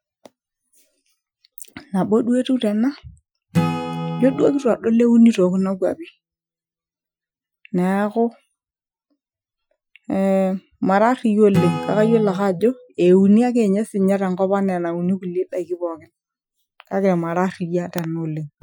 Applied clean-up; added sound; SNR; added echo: classical method Wiener filter.